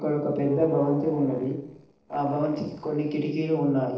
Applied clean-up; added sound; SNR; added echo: neural separator model SepFormer DNS4.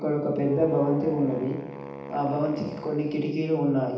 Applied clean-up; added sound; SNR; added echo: none; Wind instrument, woodwind instrument; 14 dB; reverberation time 0.8 s.